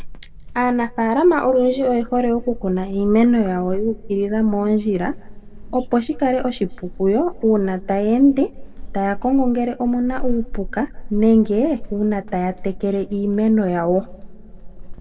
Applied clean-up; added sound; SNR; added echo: none; Squeak / Walk, footsteps; 10 dB; reverberation time 2.2 s.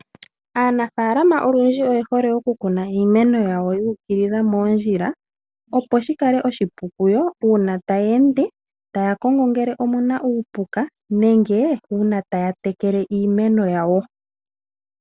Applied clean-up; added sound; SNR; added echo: none; none; none; none.